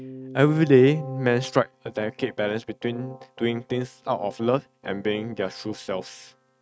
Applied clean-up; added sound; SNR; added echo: neural mask model RNNoise.